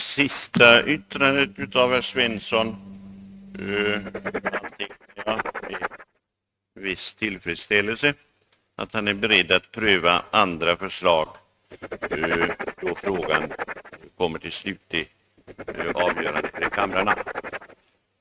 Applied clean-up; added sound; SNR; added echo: neural mask model RNNoise.